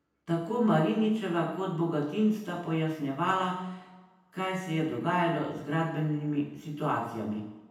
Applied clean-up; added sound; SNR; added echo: none; none; none; reverberation time 0.9 s.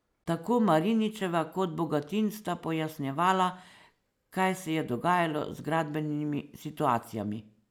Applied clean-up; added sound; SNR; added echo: none; none; none; none.